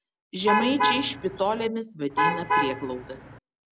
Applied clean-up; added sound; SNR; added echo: none; Alarm / Truck; -2 dB; none.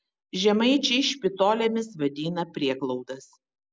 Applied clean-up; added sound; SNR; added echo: none; none; none; none.